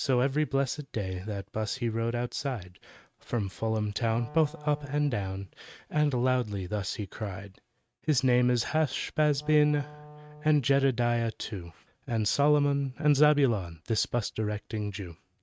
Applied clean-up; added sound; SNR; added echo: neural mask model RNNoise.